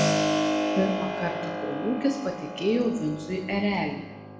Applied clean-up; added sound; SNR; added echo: none; Keyboard (musical); 1 dB; reverberation time 1.2 s.